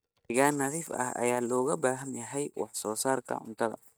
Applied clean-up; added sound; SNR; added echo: neural mask model DeepFilterNet 3.